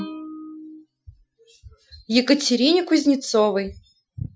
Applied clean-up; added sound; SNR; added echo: classical method Wiener filter.